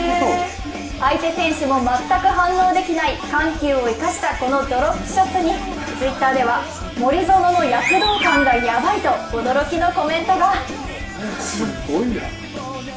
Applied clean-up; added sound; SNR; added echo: none; none; none; reverberation time 0.7 s.